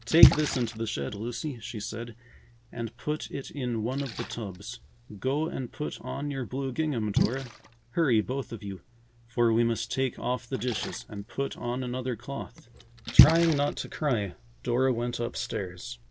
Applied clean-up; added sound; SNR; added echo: none; Splash, splatter; 2 dB; none.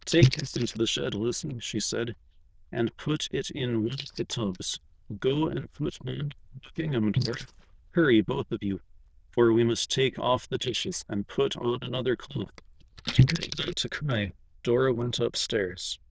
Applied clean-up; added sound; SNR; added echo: neural diffusion model UNIVERSE++.